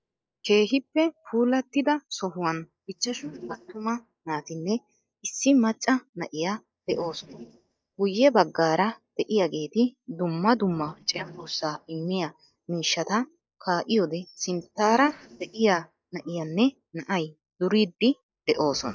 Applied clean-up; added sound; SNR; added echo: neural mask model DeepFilterNet 3.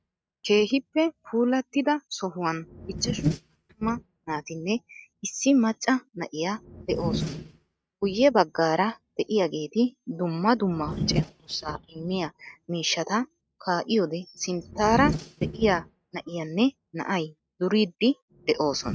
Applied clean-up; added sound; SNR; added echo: neural mask model RNNoise.